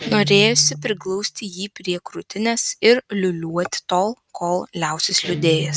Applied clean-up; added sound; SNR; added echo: neural mask model RNNoise.